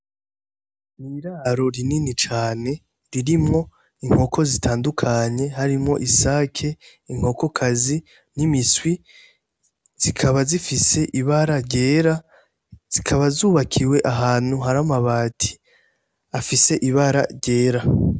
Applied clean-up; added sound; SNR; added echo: none; none; none; none.